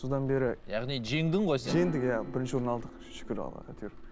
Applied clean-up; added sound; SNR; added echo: none; Rain + Piano; 10 dB; none.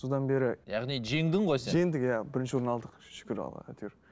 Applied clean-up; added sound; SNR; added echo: none; none; none; none.